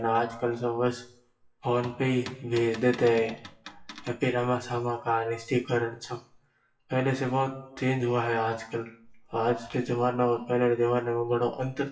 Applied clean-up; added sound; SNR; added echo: classical method WPE with log-MMSE.